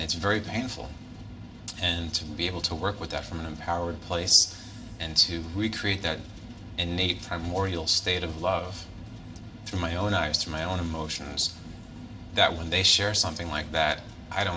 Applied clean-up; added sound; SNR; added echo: none; none; none; reverberation time 0.7 s.